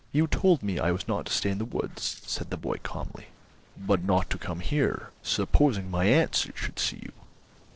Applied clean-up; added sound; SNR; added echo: neural separator model SepFormer DNS4.